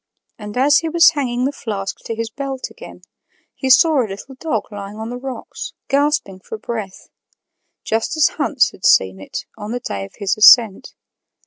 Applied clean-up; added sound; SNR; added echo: none; none; none; none.